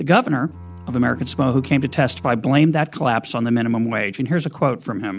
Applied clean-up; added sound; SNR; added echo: none; Bowed string instrument; 19 dB; none.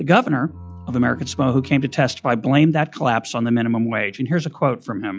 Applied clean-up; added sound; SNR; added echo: classical method log-MMSE.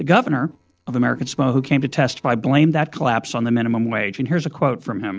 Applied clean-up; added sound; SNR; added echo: neural separator model SepFormer DNS4.